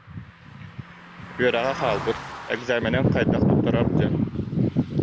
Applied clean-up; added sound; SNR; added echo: none; Car passing by; 15 dB; none.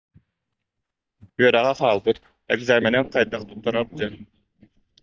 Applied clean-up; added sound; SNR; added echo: neural mask model DeepFilterNet 3.